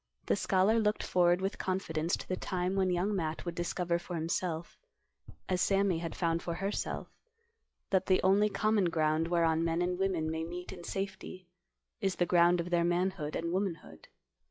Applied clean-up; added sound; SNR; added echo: classical method log-MMSE.